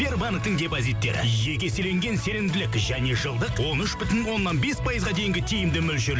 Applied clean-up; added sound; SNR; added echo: none; none; none; none.